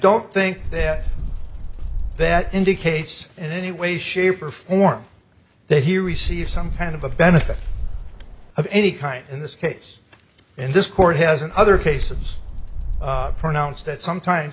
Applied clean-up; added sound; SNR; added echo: none; Bird; 7 dB; none.